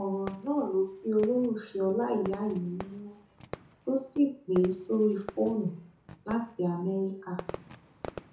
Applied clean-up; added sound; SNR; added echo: none; Fireworks; 16 dB; reverberation time 0.6 s.